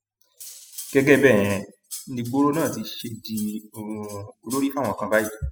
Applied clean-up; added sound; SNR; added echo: classical method spectral subtraction.